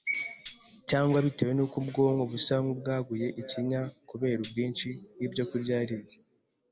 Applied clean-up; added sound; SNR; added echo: none; Tambourine; 6 dB; none.